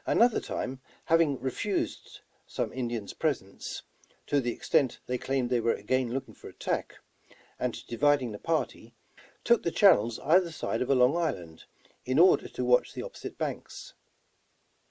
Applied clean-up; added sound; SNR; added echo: none; none; none; none.